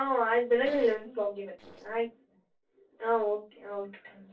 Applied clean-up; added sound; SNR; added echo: neural separator model SepFormer DNS4.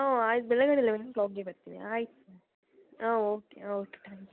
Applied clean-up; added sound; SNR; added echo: none; none; none; none.